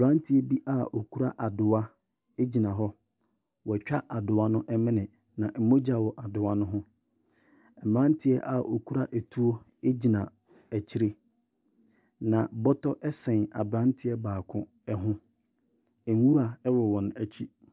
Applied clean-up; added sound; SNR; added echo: none; none; none; none.